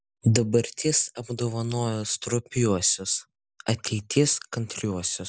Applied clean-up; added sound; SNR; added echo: none; none; none; none.